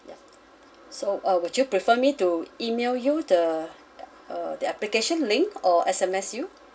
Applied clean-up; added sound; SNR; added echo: none; none; none; reverberation time 0.2 s.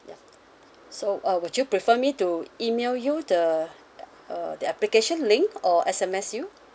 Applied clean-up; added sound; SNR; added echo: none; none; none; none.